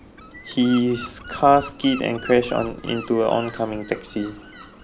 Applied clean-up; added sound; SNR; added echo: none; Gull, seagull / Wind; 17 dB; none.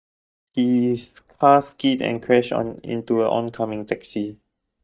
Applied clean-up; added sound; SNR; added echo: neural mask model DeepFilterNet 3.